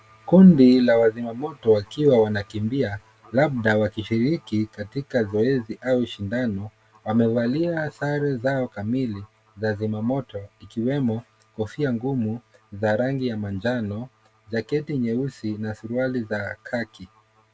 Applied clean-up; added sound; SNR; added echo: none; none; none; none.